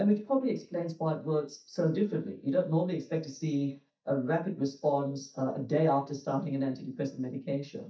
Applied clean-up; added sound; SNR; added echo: neural mask model DeepFilterNet 3.